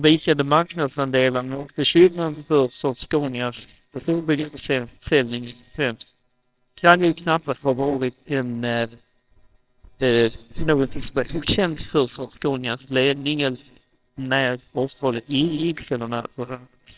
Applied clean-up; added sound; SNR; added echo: neural separator model SepFormer WHAMR!.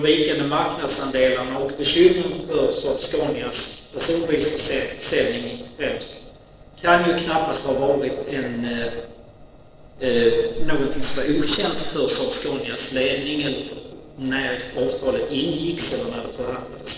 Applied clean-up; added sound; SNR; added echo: neural separator model SepFormer DNS4.